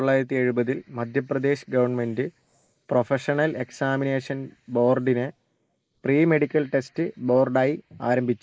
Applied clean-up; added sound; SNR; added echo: neural mask model Resemble Enhance denoiser.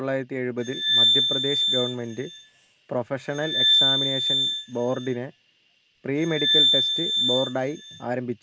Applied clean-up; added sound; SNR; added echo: none; Glass; -5 dB; none.